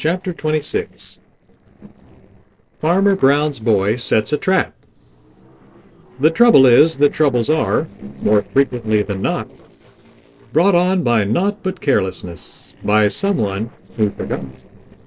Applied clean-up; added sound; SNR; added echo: neural separator model SepFormer DNS4.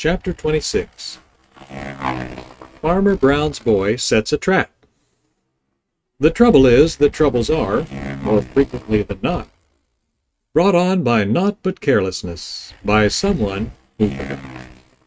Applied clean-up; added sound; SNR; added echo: neural mask model RNNoise.